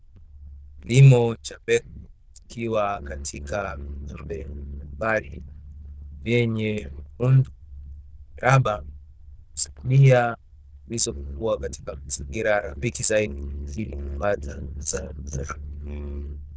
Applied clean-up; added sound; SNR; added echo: neural diffusion model UNIVERSE++.